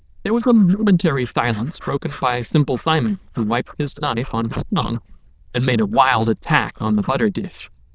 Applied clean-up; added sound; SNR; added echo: neural diffusion model UNIVERSE++.